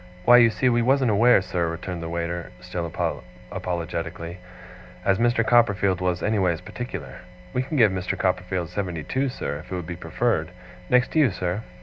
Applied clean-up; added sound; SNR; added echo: none; none; none; none.